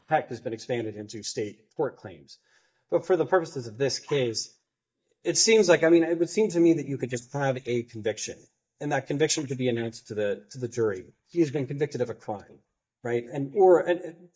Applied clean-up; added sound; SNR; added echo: neural mask model DeepFilterNet 3.